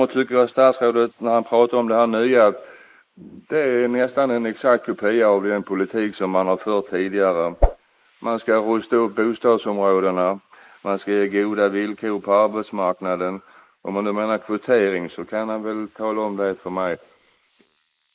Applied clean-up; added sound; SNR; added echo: neural mask model Resemble Enhance denoiser.